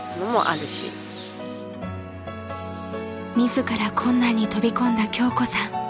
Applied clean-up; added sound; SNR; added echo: none; none; none; none.